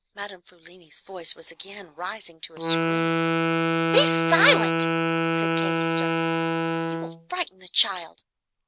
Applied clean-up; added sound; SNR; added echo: none; Wind instrument, woodwind instrument; -2 dB; none.